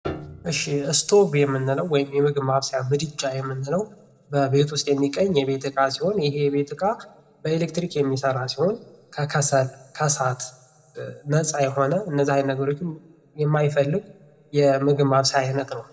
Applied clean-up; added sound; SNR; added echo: none; Piano; 16 dB; reverberation time 0.9 s.